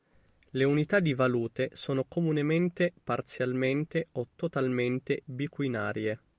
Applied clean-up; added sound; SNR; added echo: none; none; none; none.